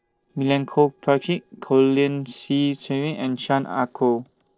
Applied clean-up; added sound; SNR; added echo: neural separator model SepFormer DNS4.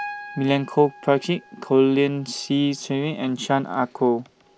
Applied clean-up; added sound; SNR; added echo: none; Piano; 20 dB; none.